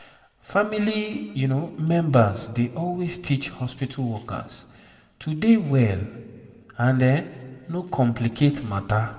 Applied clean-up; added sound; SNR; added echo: none; none; none; reverberation time 1.6 s.